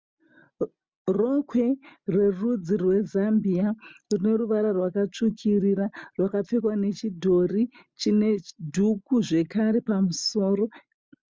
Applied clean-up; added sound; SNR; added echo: none; none; none; none.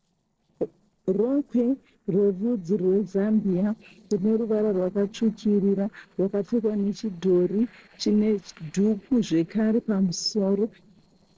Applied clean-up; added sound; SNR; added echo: neural separator model SepFormer DNS4.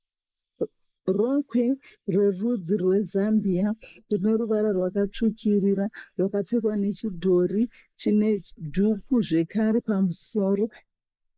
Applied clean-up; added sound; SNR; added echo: neural mask model Resemble Enhance denoiser.